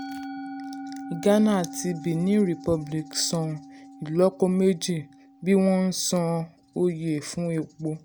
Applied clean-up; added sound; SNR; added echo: none; Musical instrument; 16 dB; none.